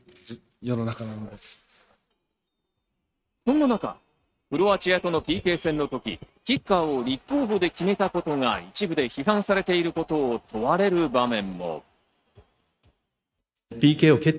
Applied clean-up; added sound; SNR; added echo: neural mask model RNNoise.